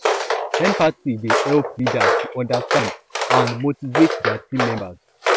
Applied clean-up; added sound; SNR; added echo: none; Walk, footsteps; -1 dB; none.